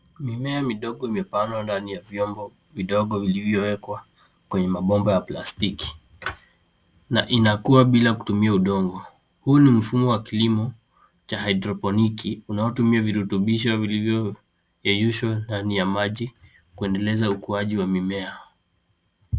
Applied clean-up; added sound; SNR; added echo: none; none; none; none.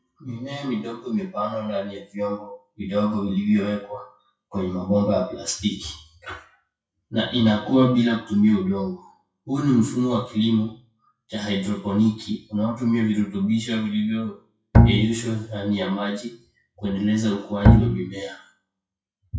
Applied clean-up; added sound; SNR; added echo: classical method WPE with log-MMSE.